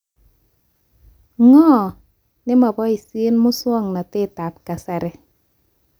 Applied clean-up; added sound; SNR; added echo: none; none; none; none.